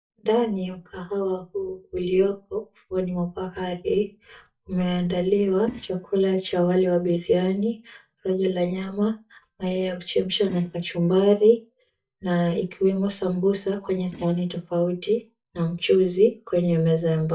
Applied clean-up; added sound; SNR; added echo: neural mask model DeepFilterNet 3.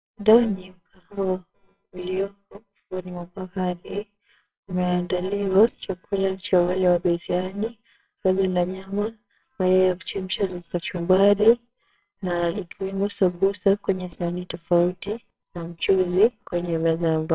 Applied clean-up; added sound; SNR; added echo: neural separator model SepFormer WHAMR!.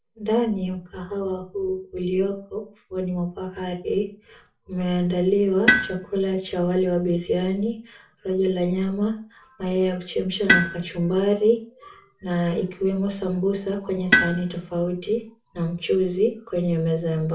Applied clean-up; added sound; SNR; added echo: none; Tools; 4 dB; reverberation time 0.3 s.